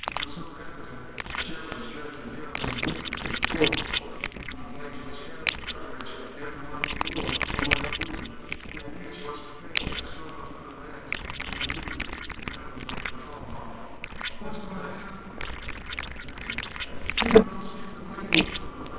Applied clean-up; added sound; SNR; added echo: neural separator model SepFormer WHAMR!.